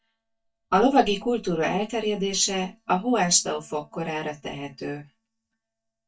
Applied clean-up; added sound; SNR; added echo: neural mask model DeepFilterNet 3.